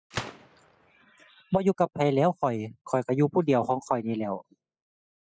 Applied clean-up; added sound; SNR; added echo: classical method spectral subtraction.